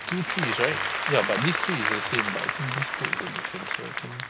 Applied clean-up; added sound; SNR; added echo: none; Applause; -2 dB; none.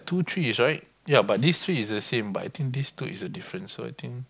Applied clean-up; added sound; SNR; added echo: none; none; none; none.